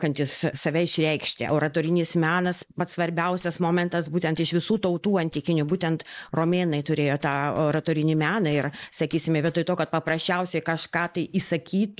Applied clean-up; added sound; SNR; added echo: neural mask model Resemble Enhance denoiser.